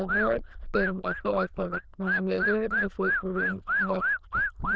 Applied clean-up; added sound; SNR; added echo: neural diffusion model UNIVERSE++.